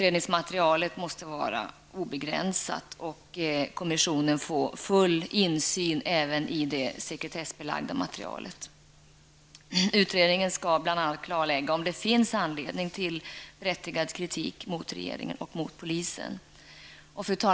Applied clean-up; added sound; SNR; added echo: none; none; none; none.